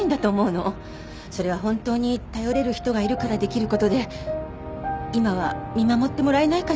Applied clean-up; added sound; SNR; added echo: none; none; none; none.